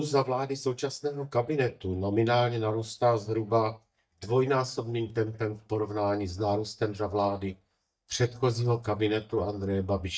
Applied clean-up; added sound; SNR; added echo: neural mask model DeepFilterNet 3.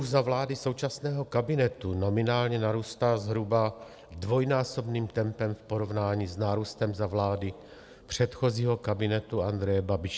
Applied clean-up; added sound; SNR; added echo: none; none; none; none.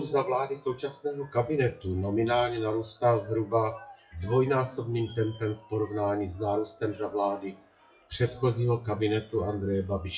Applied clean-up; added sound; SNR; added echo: classical method WPE with log-MMSE.